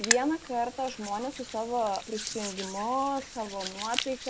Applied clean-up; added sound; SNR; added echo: none; Hands; 4 dB; none.